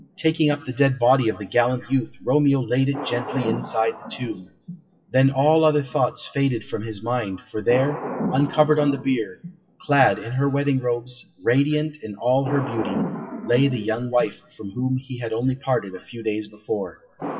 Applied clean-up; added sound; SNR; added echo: classical method WPE with log-MMSE.